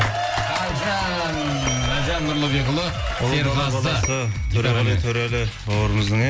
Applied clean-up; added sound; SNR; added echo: none; Bell / Telephone; 17 dB; none.